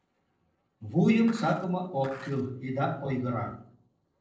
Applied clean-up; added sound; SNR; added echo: neural separator model SepFormer DNS4.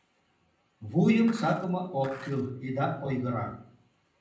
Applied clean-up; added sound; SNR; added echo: none; Skateboard; 17 dB; reverberation time 0.6 s.